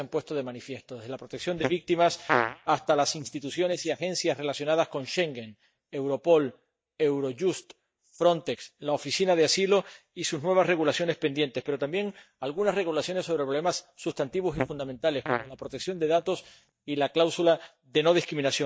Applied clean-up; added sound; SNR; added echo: neural mask model DeepFilterNet 3.